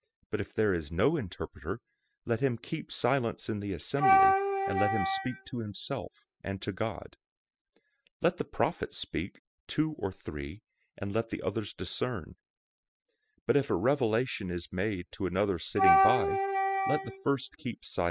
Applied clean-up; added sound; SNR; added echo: classical method spectral subtraction.